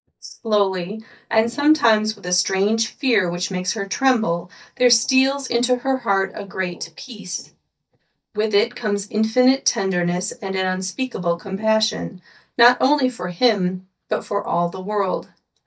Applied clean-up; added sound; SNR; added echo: neural mask model DeepFilterNet 3.